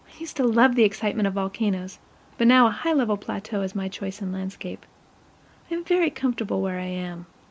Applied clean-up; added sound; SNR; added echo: none; none; none; none.